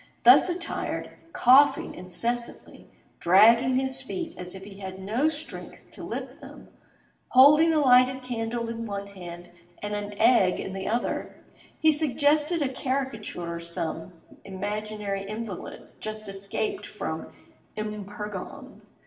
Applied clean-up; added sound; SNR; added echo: none; none; none; reverberation time 0.8 s.